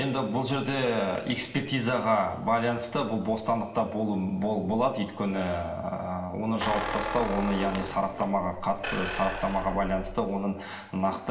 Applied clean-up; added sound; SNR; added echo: none; Squeak; 7 dB; reverberation time 0.9 s.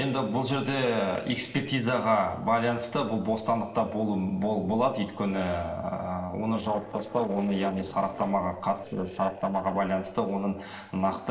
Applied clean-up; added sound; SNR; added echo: neural separator model SepFormer DNS4.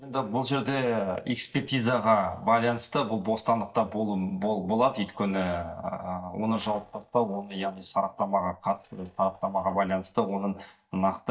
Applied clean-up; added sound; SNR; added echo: neural mask model DeepFilterNet 3.